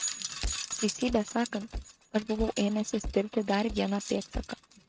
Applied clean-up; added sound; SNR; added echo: neural mask model RNNoise.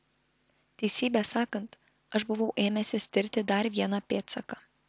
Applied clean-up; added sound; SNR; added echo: none; none; none; none.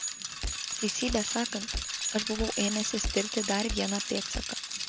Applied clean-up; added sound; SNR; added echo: none; Bicycle; 1 dB; none.